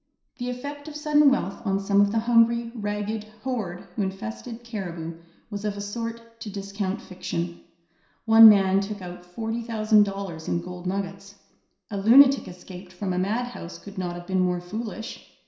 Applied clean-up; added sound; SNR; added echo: none; none; none; reverberation time 0.7 s.